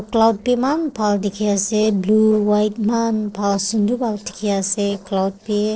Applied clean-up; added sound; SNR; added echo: neural separator model SepFormer DNS4.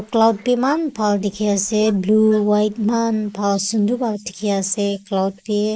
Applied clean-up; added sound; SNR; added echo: neural mask model Resemble Enhance denoiser.